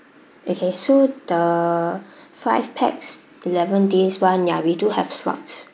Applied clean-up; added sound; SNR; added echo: none; none; none; none.